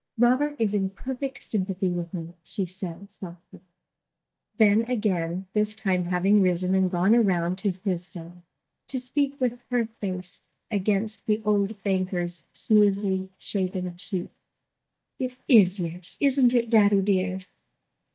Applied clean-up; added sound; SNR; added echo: neural mask model DeepFilterNet 3.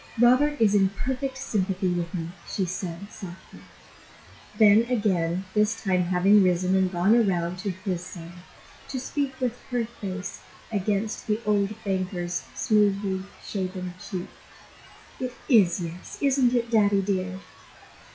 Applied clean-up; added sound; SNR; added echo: classical method WPE with log-MMSE.